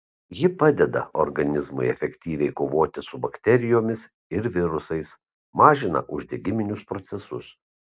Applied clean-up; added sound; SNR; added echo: none; none; none; none.